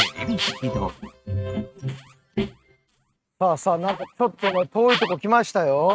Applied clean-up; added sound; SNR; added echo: neural mask model RNNoise.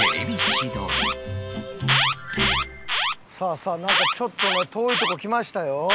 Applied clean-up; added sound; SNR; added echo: none; Alarm; -2 dB; none.